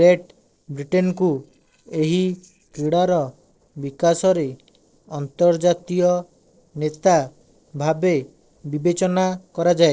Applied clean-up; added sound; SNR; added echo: neural separator model SepFormer DNS4.